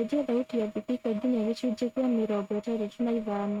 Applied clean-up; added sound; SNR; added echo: neural mask model RNNoise.